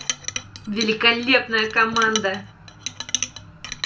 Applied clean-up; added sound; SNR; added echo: none; Chink, clink; 8 dB; reverberation time 0.2 s.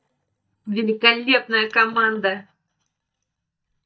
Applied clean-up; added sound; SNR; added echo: neural mask model DeepFilterNet 3.